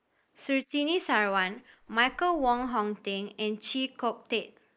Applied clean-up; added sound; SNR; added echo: neural mask model Resemble Enhance denoiser.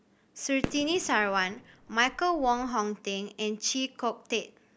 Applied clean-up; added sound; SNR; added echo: none; Fireworks; 12 dB; none.